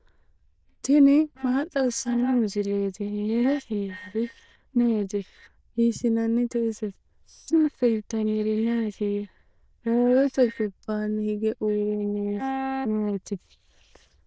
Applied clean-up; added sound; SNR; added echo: neural diffusion model UNIVERSE++.